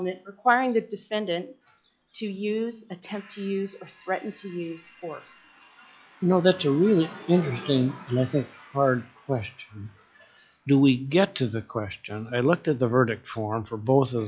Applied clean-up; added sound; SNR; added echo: classical method log-MMSE.